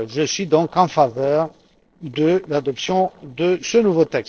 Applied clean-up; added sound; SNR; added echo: neural separator model SepFormer DNS4.